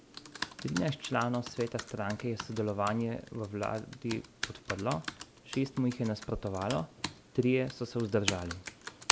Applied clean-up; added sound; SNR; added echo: none; Computer keyboard; 7 dB; none.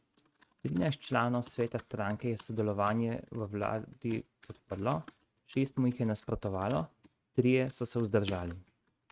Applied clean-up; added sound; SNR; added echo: neural mask model RNNoise.